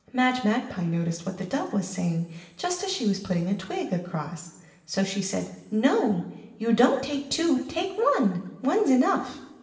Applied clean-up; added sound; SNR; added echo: none; none; none; reverberation time 1.1 s.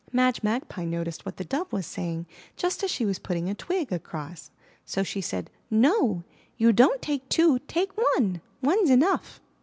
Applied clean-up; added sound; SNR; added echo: none; none; none; none.